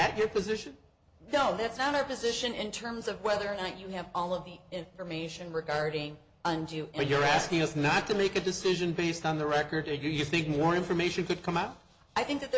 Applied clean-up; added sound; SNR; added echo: none; none; none; none.